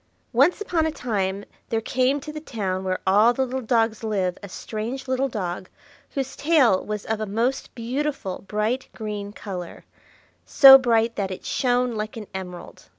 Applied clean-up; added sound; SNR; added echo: none; none; none; none.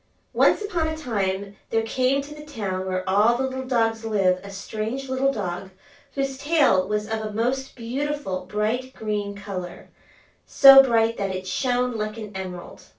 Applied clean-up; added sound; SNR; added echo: none; none; none; reverberation time 0.2 s.